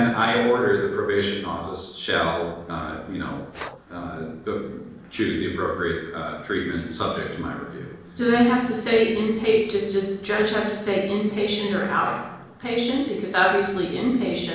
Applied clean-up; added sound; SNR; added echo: neural separator model SepFormer DNS4.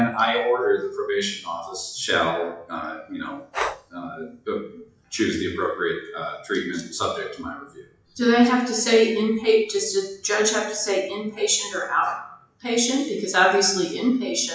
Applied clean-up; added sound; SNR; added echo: classical method WPE with log-MMSE.